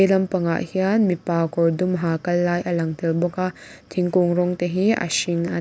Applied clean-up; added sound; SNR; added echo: none; none; none; none.